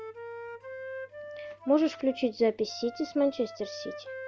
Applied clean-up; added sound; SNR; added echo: none; Wind instrument, woodwind instrument; 12 dB; none.